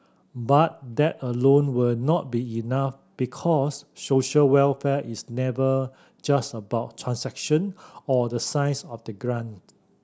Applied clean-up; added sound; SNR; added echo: none; none; none; none.